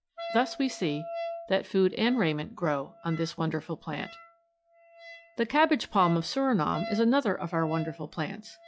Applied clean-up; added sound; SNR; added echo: classical method log-MMSE.